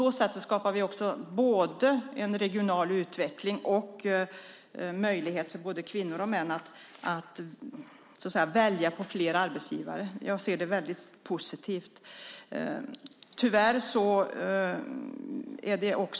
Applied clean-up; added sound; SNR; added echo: none; none; none; none.